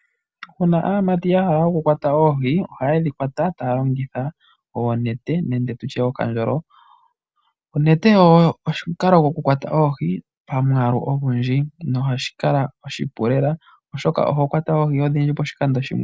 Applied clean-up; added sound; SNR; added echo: none; none; none; none.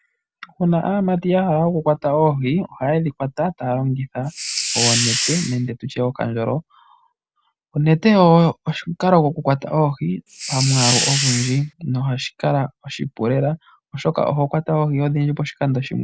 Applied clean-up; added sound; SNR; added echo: none; Hiss; 2 dB; none.